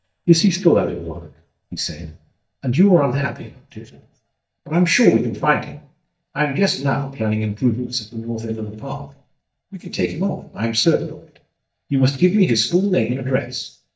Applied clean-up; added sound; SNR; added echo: neural mask model DeepFilterNet 3.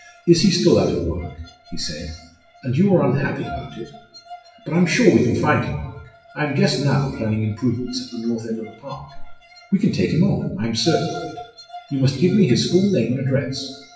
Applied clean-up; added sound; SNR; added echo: classical method WPE with log-MMSE.